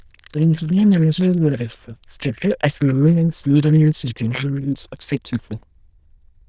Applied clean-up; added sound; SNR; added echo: neural diffusion model UNIVERSE++.